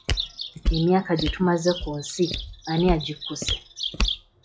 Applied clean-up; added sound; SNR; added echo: classical method log-MMSE.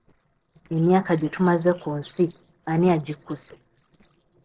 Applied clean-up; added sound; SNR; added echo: neural separator model SepFormer DNS4.